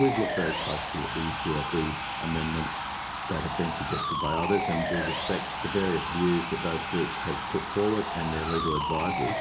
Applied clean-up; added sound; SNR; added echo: none; Sawing; 1 dB; reverberation time 0.4 s.